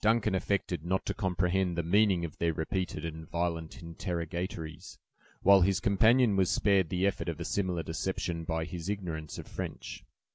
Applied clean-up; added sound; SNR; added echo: none; none; none; none.